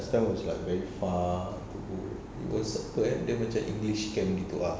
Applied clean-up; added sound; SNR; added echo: none; none; none; none.